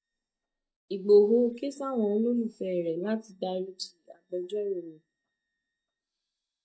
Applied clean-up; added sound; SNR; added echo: neural mask model DeepFilterNet 3.